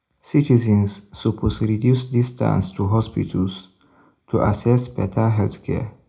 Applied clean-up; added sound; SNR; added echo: none; none; none; reverberation time 0.2 s.